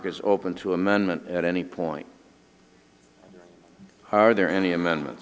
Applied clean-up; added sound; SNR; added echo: none; none; none; none.